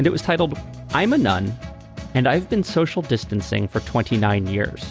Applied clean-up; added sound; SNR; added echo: none; none; none; none.